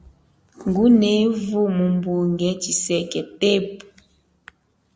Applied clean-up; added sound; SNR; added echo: none; none; none; none.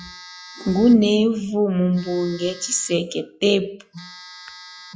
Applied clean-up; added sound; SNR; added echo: classical method log-MMSE.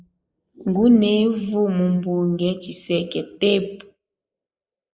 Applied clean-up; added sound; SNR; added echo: neural mask model Resemble Enhance denoiser.